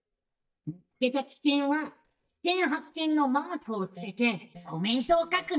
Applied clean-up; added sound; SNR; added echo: neural mask model DeepFilterNet 3.